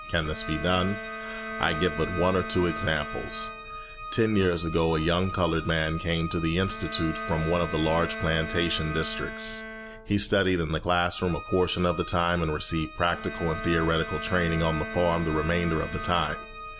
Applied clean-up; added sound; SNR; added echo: none; Bowed string instrument + Organ; 10 dB; none.